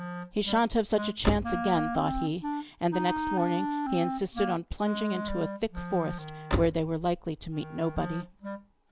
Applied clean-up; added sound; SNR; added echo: none; Wind instrument, woodwind instrument + Slam; 4 dB; none.